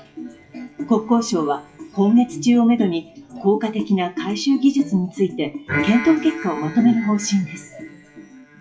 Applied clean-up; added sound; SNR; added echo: classical method WPE with log-MMSE.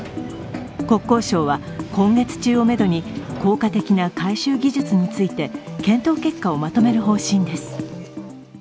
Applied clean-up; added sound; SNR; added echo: none; none; none; none.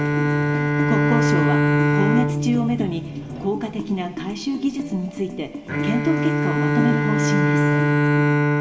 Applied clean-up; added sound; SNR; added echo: none; Bowed string instrument; -4 dB; reverberation time 2.3 s.